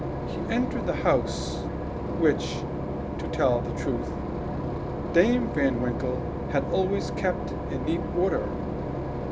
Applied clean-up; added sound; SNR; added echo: none; Engine / Boat, Water vehicle; 2 dB; none.